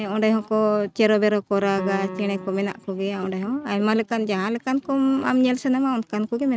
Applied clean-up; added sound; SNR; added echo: neural mask model RNNoise.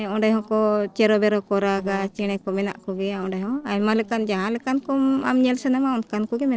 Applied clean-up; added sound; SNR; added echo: neural separator model SepFormer DNS4.